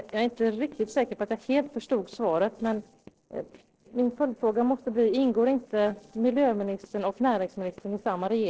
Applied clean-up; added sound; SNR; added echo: neural separator model SepFormer DNS4.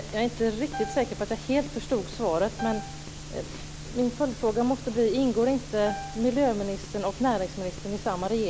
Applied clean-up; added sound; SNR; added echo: none; Piano; 14 dB; none.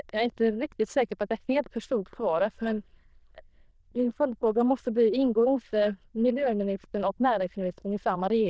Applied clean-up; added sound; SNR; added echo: neural diffusion model UNIVERSE++.